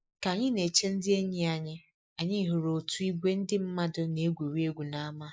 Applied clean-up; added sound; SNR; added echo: neural mask model Resemble Enhance denoiser.